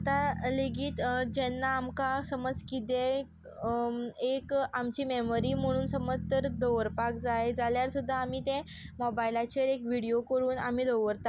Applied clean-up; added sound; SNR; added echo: none; Bass guitar; 11 dB; none.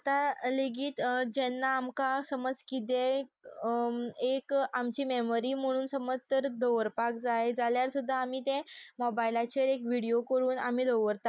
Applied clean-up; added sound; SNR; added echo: neural mask model Resemble Enhance denoiser.